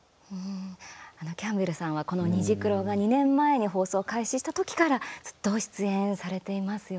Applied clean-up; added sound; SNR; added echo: none; none; none; none.